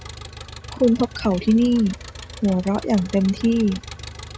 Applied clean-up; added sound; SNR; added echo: none; Engine; 15 dB; none.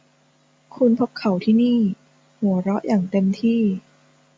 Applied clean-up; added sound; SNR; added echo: none; none; none; none.